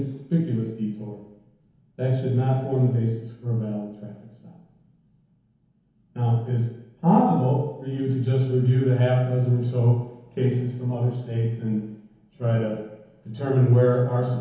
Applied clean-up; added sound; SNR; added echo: none; none; none; reverberation time 1.0 s.